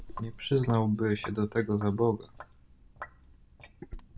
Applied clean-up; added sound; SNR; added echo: none; Sink (filling or washing); 15 dB; none.